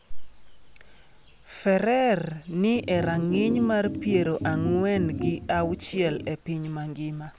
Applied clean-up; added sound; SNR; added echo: none; Organ; 5 dB; none.